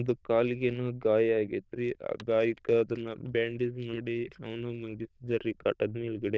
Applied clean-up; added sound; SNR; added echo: neural diffusion model UNIVERSE++.